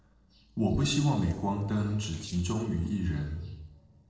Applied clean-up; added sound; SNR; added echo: neural separator model SepFormer DNS4.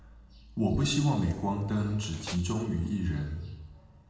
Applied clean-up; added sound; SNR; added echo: none; Tools; 13 dB; reverberation time 0.9 s.